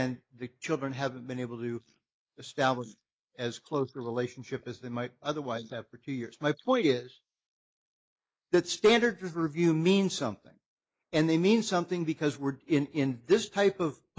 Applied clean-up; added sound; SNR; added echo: neural mask model Resemble Enhance denoiser.